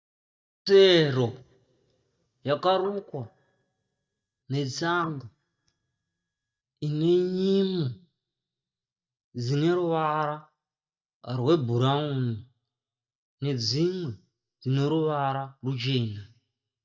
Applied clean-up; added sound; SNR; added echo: neural mask model DeepFilterNet 3.